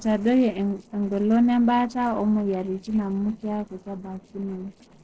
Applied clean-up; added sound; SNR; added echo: neural separator model SepFormer DNS4.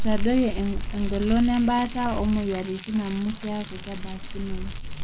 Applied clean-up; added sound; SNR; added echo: neural mask model Resemble Enhance denoiser.